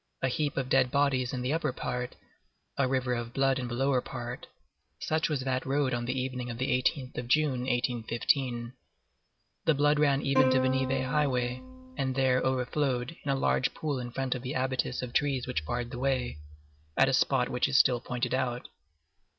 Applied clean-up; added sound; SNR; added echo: none; Plucked string instrument; 3 dB; none.